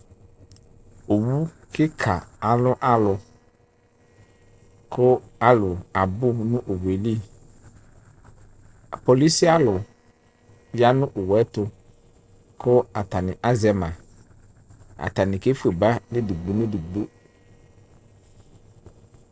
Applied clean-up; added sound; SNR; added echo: neural separator model SepFormer DNS4.